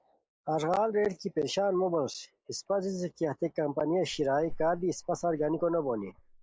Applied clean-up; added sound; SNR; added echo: neural mask model Resemble Enhance denoiser.